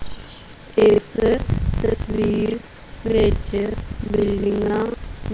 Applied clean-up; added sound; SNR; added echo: none; none; none; none.